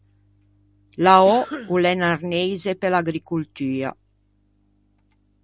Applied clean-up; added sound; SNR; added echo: none; Cough; 15 dB; none.